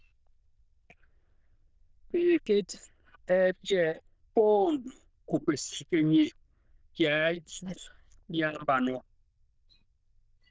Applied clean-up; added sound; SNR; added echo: neural diffusion model UNIVERSE++.